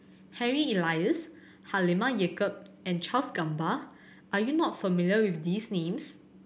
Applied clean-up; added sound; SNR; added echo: none; none; none; none.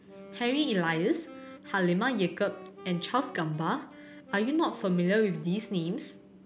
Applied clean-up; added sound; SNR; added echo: none; Wind instrument, woodwind instrument; 19 dB; none.